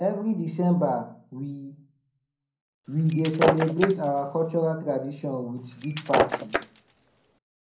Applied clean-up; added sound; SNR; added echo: none; Shatter; 1 dB; reverberation time 0.6 s.